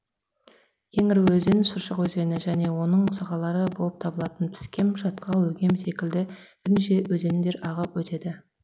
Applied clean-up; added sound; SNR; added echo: none; none; none; none.